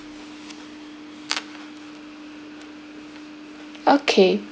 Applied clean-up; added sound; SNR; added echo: none; none; none; none.